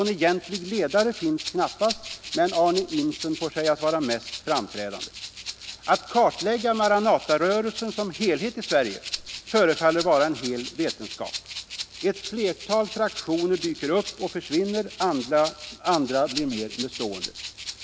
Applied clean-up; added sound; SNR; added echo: none; Rattle (instrument); 12 dB; none.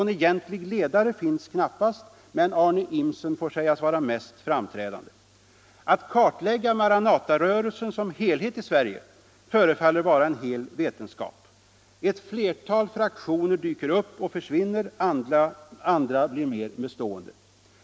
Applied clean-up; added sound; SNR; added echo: none; none; none; none.